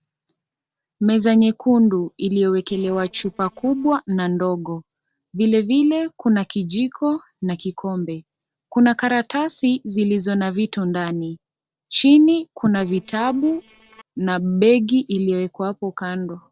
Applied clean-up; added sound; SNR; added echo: neural separator model SepFormer DNS4.